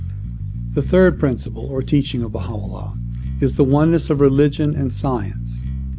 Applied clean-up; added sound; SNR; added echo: none; Bass guitar; 7 dB; none.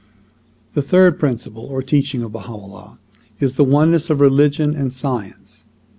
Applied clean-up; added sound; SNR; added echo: none; none; none; none.